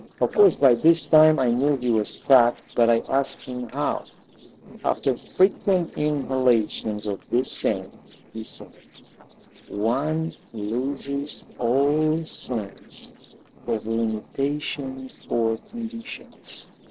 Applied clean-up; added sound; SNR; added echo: neural separator model SepFormer DNS4.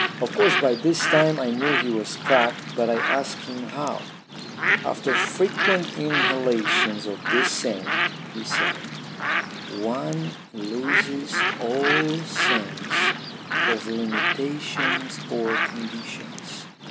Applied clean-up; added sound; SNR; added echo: none; Bird; 0 dB; none.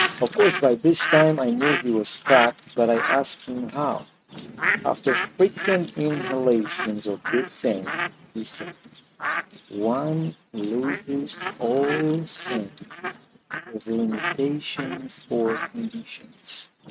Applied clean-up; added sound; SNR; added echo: neural mask model RNNoise.